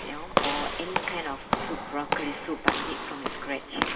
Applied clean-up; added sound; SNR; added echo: none; Walk, footsteps / Slam; -4 dB; reverberation time 1.4 s.